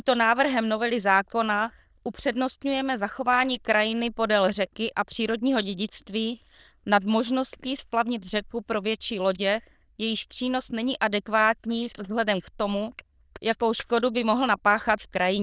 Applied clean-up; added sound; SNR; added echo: neural diffusion model UNIVERSE++.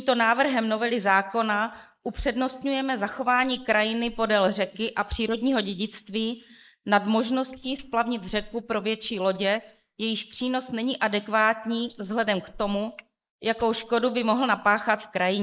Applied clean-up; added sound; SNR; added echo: neural mask model Resemble Enhance denoiser.